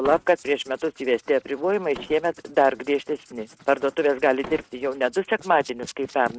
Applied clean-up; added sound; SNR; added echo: neural mask model RNNoise.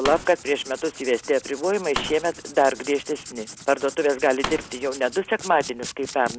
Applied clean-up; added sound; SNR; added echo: none; Writing + Fireworks; 12 dB; none.